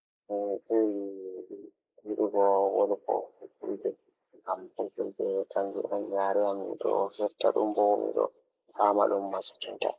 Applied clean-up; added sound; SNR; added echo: neural mask model Resemble Enhance denoiser.